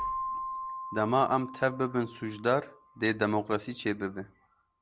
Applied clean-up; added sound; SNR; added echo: none; Keyboard (musical); 10 dB; none.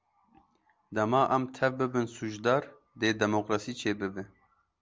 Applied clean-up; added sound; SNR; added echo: none; none; none; none.